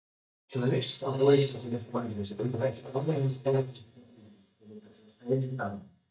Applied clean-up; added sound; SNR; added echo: neural mask model DeepFilterNet 3.